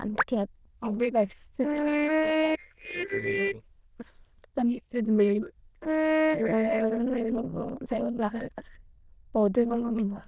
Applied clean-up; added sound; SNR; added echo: neural diffusion model UNIVERSE++.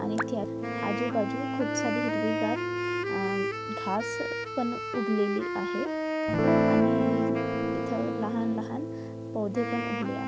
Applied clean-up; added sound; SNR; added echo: none; Guitar + Wind instrument, woodwind instrument; -3 dB; none.